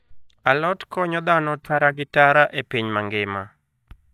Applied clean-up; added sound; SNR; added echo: neural mask model DeepFilterNet 3.